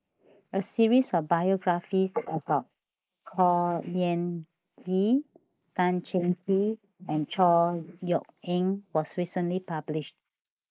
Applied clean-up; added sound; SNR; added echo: neural mask model Resemble Enhance denoiser.